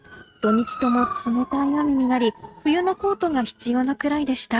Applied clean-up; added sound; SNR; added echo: neural mask model RNNoise.